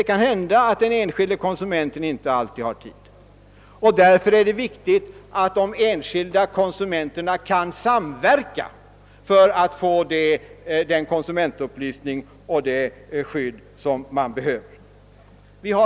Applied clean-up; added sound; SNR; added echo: none; none; none; none.